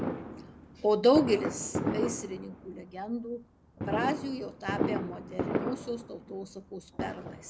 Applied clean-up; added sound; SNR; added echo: none; Fireworks; 4 dB; none.